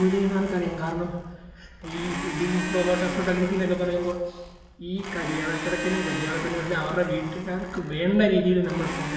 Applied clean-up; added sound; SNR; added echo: none; Domestic sounds, home sounds; 10 dB; reverberation time 1.0 s.